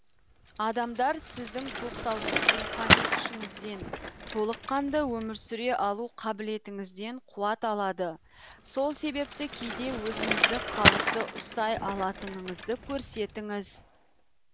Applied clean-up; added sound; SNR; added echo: none; Bicycle; 0 dB; none.